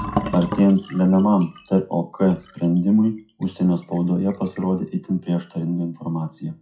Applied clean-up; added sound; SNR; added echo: classical method WPE with log-MMSE.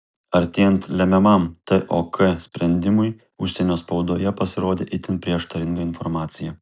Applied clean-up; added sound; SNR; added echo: none; none; none; none.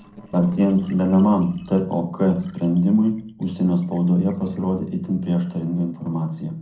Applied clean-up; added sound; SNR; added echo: neural separator model SepFormer DNS4.